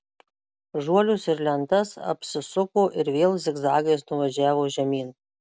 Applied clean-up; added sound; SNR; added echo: none; none; none; none.